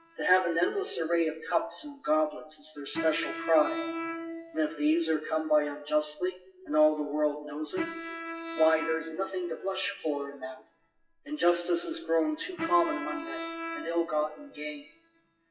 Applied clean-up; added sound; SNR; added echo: classical method WPE with log-MMSE.